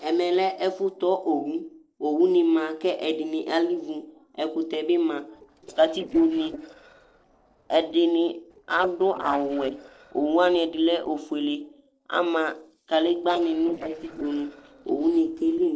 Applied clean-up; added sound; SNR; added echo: neural separator model SepFormer DNS4.